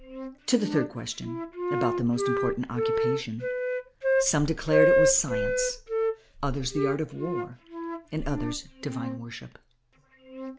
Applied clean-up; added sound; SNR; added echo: none; Wind instrument, woodwind instrument; -2 dB; none.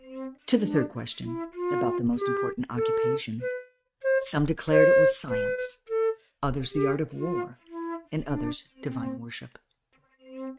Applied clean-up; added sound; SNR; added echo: neural mask model RNNoise.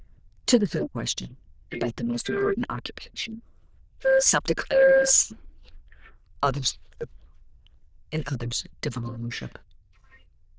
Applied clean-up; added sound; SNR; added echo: neural diffusion model UNIVERSE++.